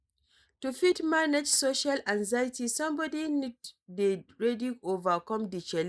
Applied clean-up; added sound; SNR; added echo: neural mask model Resemble Enhance denoiser.